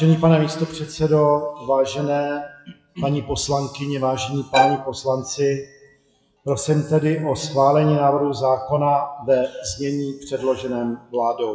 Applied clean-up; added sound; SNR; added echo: classical method WPE with log-MMSE.